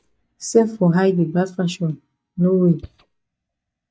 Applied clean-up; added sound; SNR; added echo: neural mask model DeepFilterNet 3.